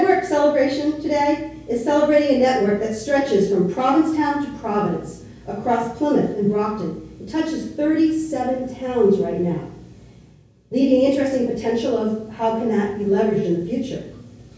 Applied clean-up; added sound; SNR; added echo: none; none; none; reverberation time 0.6 s.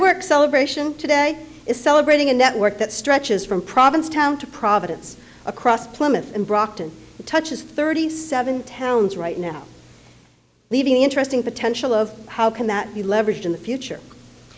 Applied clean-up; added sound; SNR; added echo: none; none; none; none.